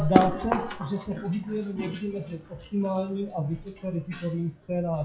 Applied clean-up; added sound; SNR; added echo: classical method WPE with log-MMSE.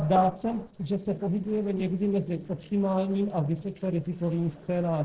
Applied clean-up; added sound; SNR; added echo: neural separator model SepFormer DNS4.